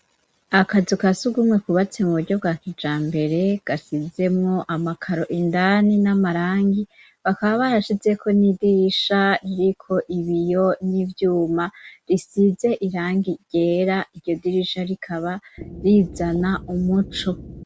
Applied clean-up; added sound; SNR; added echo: none; Wind instrument, woodwind instrument; 15 dB; none.